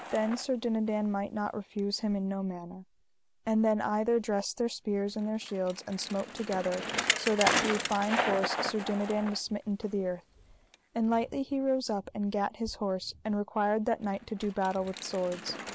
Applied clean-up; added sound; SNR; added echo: none; Bicycle; 7 dB; none.